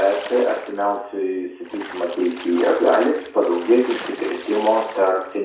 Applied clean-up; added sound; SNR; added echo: none; Splash, splatter; 15 dB; reverberation time 0.6 s.